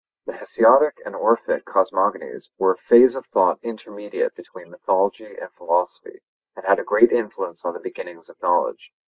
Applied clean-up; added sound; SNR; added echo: neural mask model Resemble Enhance denoiser.